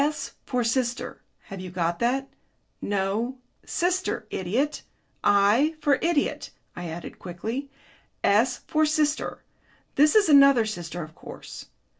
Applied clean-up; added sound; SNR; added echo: none; none; none; none.